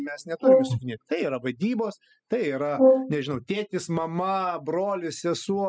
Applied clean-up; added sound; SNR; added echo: classical method spectral subtraction.